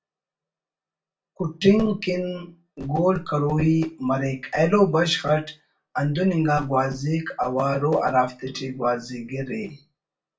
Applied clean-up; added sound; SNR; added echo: none; none; none; reverberation time 0.2 s.